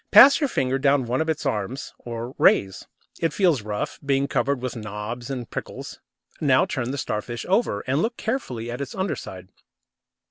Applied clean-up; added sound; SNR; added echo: none; none; none; none.